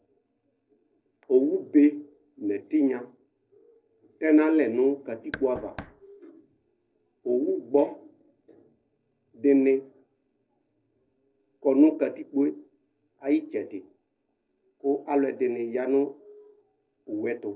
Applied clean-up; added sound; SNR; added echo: neural separator model SepFormer DNS4.